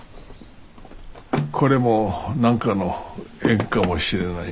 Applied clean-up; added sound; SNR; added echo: none; Cricket; 19 dB; none.